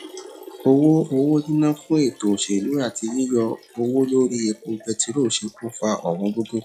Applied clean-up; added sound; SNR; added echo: classical method log-MMSE.